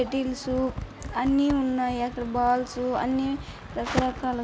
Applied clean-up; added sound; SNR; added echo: none; Computer keyboard; 14 dB; none.